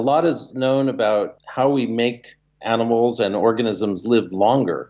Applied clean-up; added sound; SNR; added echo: none; none; none; none.